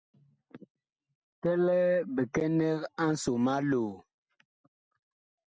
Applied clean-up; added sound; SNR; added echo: none; none; none; none.